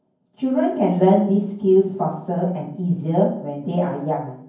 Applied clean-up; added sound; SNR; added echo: none; none; none; reverberation time 0.9 s.